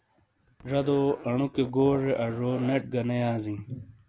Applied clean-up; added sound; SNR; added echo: none; Zipper (clothing); 15 dB; none.